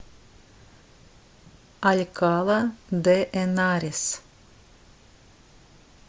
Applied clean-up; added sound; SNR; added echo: none; none; none; none.